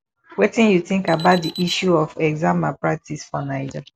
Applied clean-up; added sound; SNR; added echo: none; Alarm; 17 dB; none.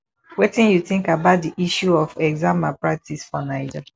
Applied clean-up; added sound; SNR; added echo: none; none; none; none.